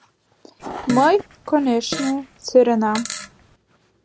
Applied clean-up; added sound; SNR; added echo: none; Fart; 11 dB; none.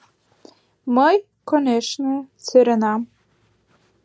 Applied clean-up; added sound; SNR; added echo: none; none; none; none.